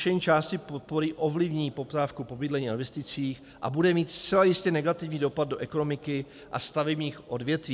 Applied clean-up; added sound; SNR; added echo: none; none; none; none.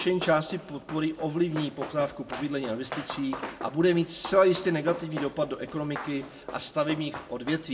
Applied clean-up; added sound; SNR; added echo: none; Run; 13 dB; reverberation time 0.3 s.